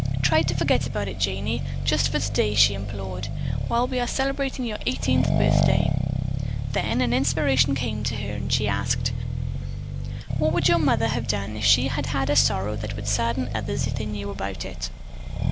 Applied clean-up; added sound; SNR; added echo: none; Accelerating, revving, vroom; -1 dB; none.